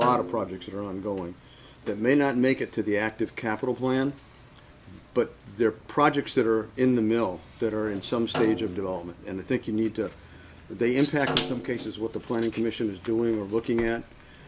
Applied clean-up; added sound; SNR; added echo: none; Snare drum; 12 dB; none.